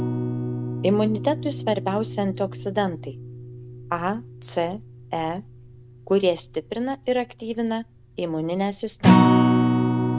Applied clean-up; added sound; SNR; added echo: none; Acoustic guitar; -2 dB; none.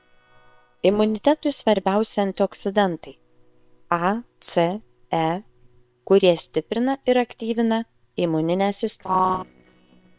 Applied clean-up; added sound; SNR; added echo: neural separator model SepFormer WHAM!.